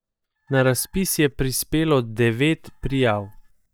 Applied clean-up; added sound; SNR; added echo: neural mask model DeepFilterNet 3.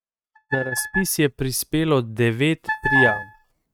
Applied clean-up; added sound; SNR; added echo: neural mask model RNNoise.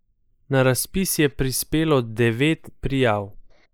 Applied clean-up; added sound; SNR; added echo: neural mask model Resemble Enhance denoiser.